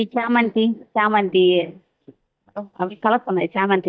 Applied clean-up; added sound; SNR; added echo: neural mask model DeepFilterNet 3.